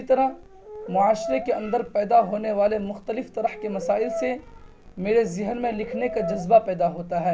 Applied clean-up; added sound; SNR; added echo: none; Brass instrument; 10 dB; none.